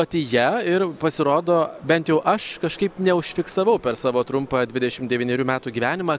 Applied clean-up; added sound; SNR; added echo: none; none; none; none.